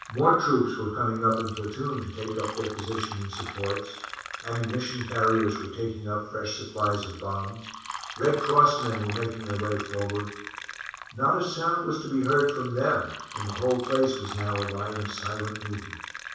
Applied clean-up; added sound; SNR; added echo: none; Fill (with liquid); 12 dB; reverberation time 0.7 s.